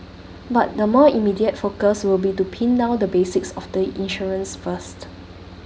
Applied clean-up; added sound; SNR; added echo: none; Mechanical fan; 19 dB; none.